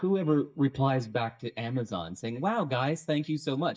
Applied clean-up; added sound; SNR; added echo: neural mask model DeepFilterNet 3.